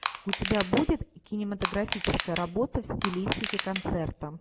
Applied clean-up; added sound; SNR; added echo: none; Crushing; 6 dB; none.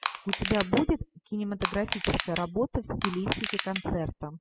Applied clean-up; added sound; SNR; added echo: classical method spectral subtraction.